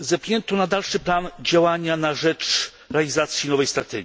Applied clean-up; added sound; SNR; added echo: none; none; none; none.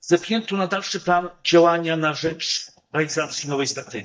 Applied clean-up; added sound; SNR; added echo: neural mask model DeepFilterNet 3.